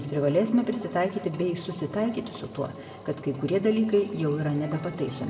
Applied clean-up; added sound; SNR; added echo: none; Engine; 17 dB; reverberation time 1.3 s.